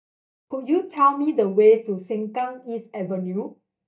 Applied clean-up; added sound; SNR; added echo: neural mask model DeepFilterNet 3.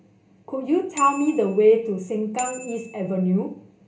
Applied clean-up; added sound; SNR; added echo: none; Bicycle bell; 17 dB; reverberation time 0.3 s.